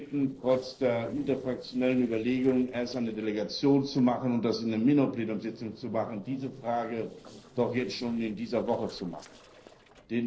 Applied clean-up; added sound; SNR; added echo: neural separator model SepFormer DNS4.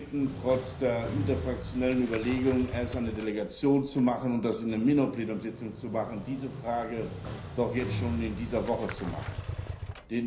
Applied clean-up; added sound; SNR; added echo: none; Motorcycle; 8 dB; reverberation time 0.5 s.